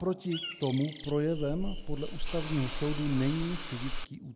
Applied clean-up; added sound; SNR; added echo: none; Hiss / Insect + Bird; 2 dB; none.